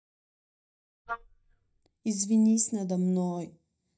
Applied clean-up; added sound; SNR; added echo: neural mask model DeepFilterNet 3.